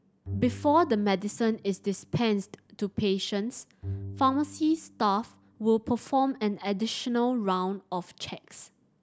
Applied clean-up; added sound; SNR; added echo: none; Bowed string instrument; 15 dB; none.